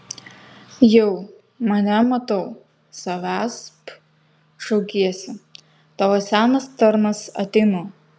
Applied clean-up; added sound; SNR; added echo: none; none; none; none.